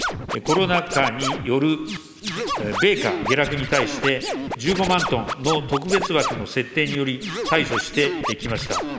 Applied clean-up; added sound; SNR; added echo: none; Scratching (performance technique); 5 dB; none.